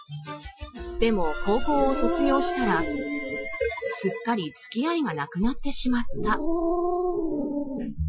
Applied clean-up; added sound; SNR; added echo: classical method Wiener filter.